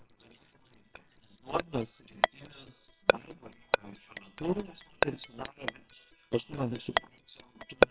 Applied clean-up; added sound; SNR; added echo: neural separator model SepFormer WHAMR!.